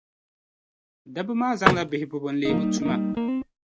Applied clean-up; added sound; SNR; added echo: none; Guitar + Vehicle; -4 dB; none.